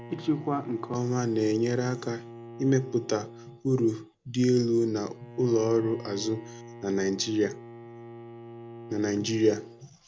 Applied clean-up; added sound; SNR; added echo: none; Bowed string instrument; 16 dB; none.